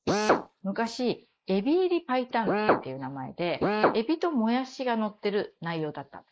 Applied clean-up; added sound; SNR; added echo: neural mask model Resemble Enhance denoiser.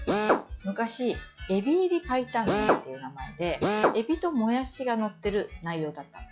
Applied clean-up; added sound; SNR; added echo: classical method log-MMSE.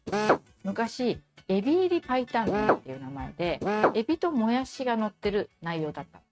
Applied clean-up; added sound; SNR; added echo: neural mask model RNNoise.